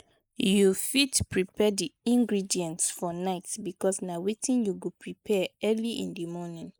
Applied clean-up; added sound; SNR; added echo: neural mask model Resemble Enhance denoiser.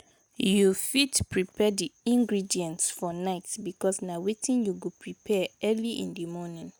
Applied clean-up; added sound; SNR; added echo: none; none; none; none.